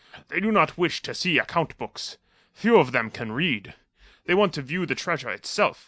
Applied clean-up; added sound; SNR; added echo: none; none; none; none.